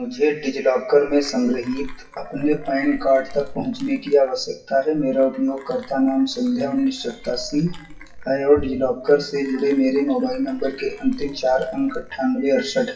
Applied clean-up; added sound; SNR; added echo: classical method WPE with log-MMSE.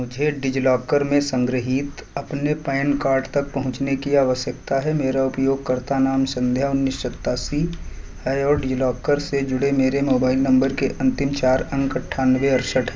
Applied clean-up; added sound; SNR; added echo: none; none; none; none.